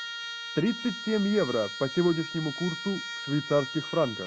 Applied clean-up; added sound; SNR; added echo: none; Trumpet; 9 dB; none.